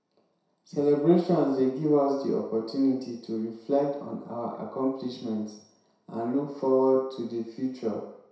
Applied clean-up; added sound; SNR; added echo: none; none; none; reverberation time 0.7 s.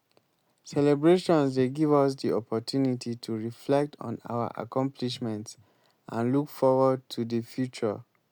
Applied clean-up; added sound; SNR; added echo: none; none; none; none.